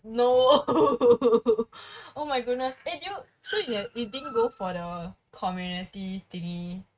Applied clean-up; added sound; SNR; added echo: neural mask model RNNoise.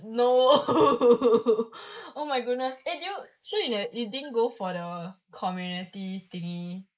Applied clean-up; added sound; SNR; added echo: neural mask model Resemble Enhance denoiser.